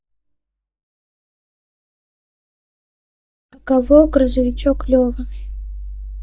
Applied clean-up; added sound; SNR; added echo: neural mask model DeepFilterNet 3.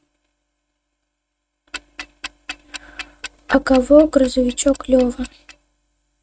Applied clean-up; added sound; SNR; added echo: neural mask model RNNoise.